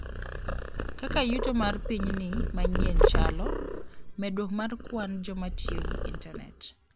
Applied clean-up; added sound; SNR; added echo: none; Purr; -4 dB; none.